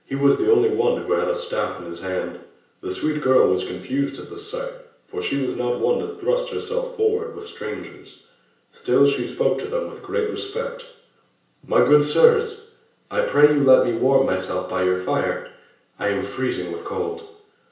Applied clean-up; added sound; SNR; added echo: none; none; none; reverberation time 0.5 s.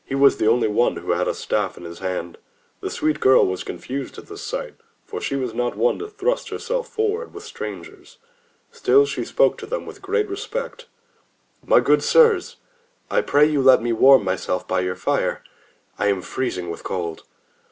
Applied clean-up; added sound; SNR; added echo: none; none; none; none.